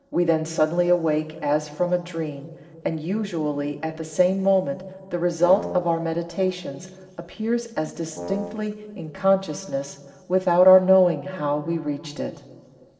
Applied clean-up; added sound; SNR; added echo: neural separator model SepFormer DNS4.